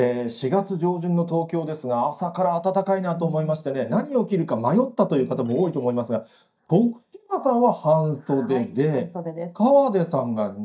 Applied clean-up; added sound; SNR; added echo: neural mask model DeepFilterNet 3.